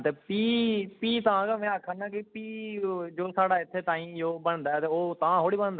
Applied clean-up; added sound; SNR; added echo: none; none; none; none.